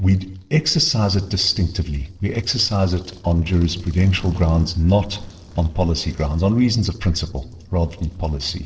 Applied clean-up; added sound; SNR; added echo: neural separator model SepFormer DNS4.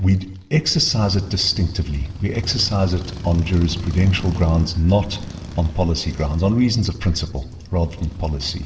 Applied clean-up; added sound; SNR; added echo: none; Motorcycle; 12 dB; reverberation time 2.6 s.